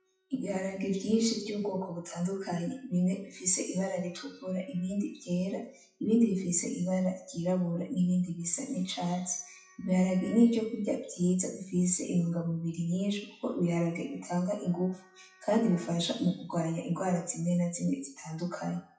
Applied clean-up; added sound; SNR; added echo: classical method WPE with log-MMSE.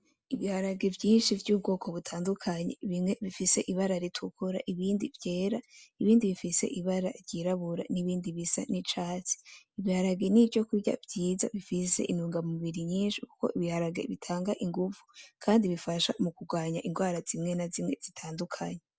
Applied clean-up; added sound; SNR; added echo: none; none; none; none.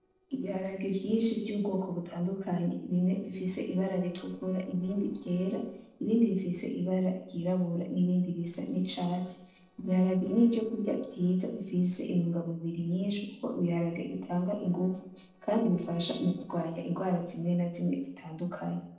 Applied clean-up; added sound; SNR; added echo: neural separator model SepFormer DNS4.